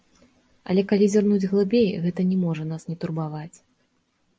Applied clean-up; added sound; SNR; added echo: none; none; none; none.